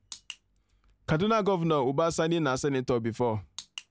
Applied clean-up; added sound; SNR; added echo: none; none; none; none.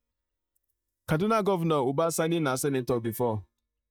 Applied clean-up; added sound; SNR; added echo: neural mask model DeepFilterNet 3.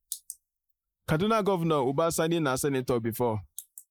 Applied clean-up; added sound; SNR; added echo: neural mask model Resemble Enhance denoiser.